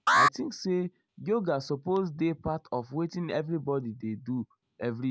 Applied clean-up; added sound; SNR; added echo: none; Alarm; -2 dB; none.